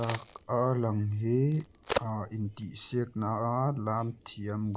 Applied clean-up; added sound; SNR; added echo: none; Crack; 11 dB; none.